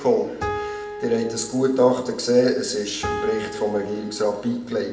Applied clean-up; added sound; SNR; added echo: none; Piano; 8 dB; reverberation time 0.7 s.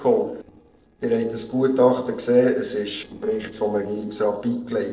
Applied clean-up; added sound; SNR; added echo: neural separator model SepFormer DNS4.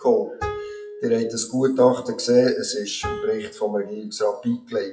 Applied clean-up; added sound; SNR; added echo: classical method WPE with log-MMSE.